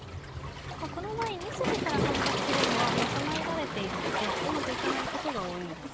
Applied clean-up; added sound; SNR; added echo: none; Waves, surf; -4 dB; none.